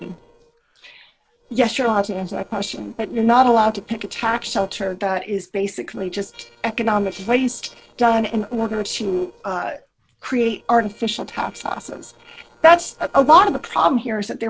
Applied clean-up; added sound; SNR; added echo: neural separator model SepFormer DNS4.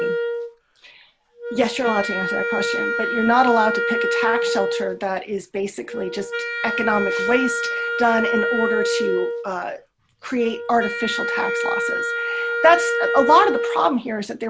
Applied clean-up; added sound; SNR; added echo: none; Wind instrument, woodwind instrument; 1 dB; none.